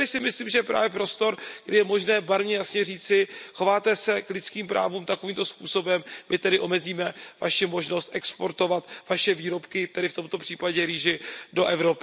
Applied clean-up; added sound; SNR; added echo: none; none; none; none.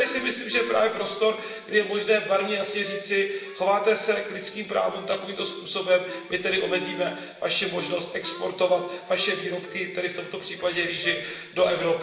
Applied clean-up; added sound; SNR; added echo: none; Wind instrument, woodwind instrument; 17 dB; reverberation time 1.2 s.